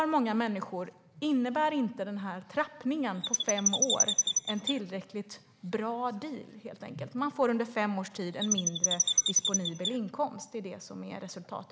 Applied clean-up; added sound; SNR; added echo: none; Chirp, tweet; -3 dB; none.